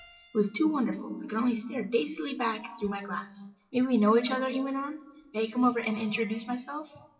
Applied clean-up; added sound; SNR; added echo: classical method WPE with log-MMSE.